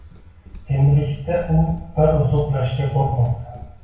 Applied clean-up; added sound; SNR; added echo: none; Run; 18 dB; reverberation time 0.6 s.